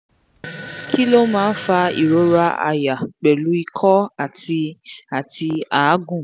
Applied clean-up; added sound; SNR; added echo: none; Fart; 14 dB; none.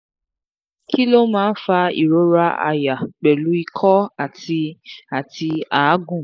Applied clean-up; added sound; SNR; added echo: neural mask model Resemble Enhance denoiser.